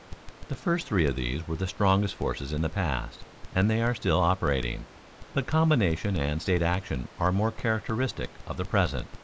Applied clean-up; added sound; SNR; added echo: none; Crackle; 15 dB; none.